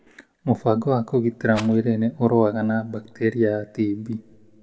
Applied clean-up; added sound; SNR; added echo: none; Rattle; 17 dB; reverberation time 1.8 s.